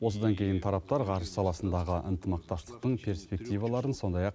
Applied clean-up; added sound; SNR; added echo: none; none; none; none.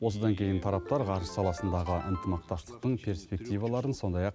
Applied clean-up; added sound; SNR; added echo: none; Ringtone; 13 dB; none.